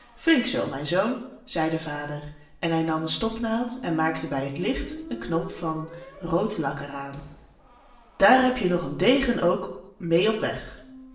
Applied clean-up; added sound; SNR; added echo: none; Squeak; 18 dB; reverberation time 0.7 s.